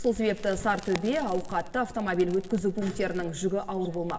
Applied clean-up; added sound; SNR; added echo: none; Crackle; 12 dB; reverberation time 1.9 s.